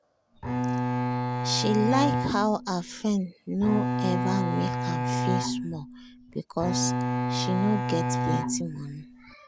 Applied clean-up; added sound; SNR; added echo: none; Bowed string instrument; -1 dB; none.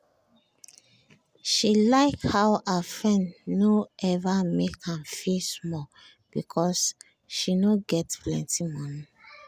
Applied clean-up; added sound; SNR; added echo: none; none; none; none.